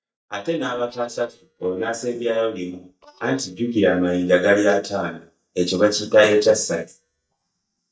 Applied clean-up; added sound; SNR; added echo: neural mask model DeepFilterNet 3.